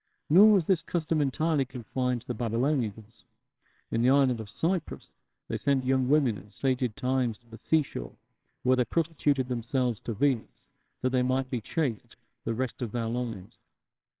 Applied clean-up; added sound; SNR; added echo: neural separator model SepFormer WHAMR!.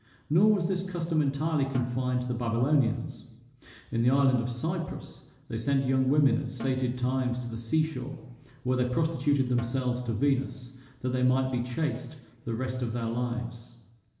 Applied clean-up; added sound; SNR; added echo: none; Snare drum; 17 dB; reverberation time 1.0 s.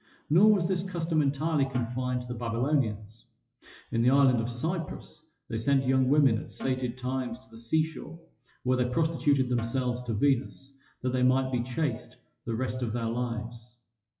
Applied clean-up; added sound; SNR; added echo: classical method WPE with log-MMSE.